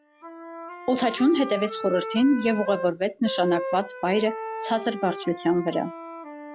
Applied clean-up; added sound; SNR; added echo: classical method log-MMSE.